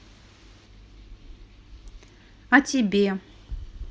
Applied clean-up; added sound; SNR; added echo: none; none; none; none.